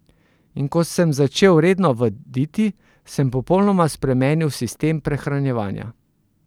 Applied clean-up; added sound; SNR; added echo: none; none; none; none.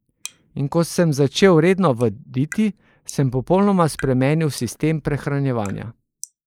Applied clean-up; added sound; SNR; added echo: neural mask model Resemble Enhance denoiser.